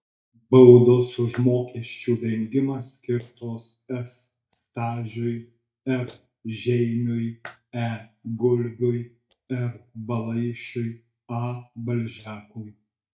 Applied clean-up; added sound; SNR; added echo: neural mask model DeepFilterNet 3.